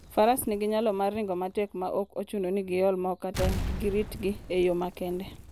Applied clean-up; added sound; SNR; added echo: none; Explosion; 10 dB; none.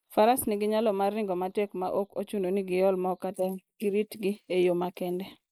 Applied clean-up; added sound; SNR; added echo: neural mask model Resemble Enhance denoiser.